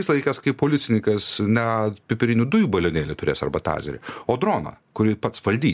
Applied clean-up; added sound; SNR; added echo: none; none; none; none.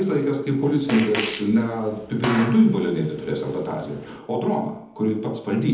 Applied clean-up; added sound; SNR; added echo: none; Fart; 11 dB; reverberation time 1.0 s.